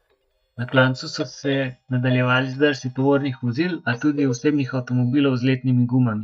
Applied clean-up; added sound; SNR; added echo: neural mask model DeepFilterNet 3.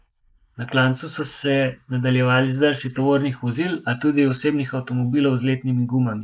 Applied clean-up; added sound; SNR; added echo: neural mask model Resemble Enhance denoiser.